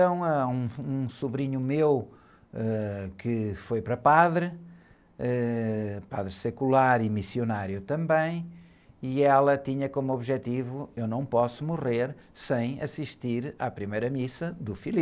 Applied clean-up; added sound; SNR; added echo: none; none; none; none.